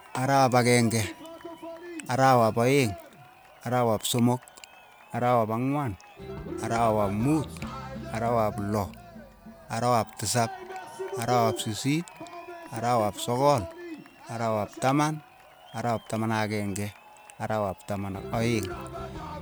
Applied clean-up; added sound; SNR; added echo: none; Cheering; 13 dB; none.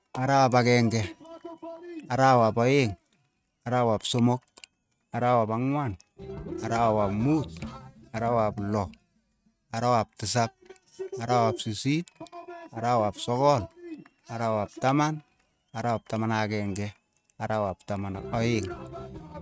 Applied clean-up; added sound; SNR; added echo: neural mask model RNNoise.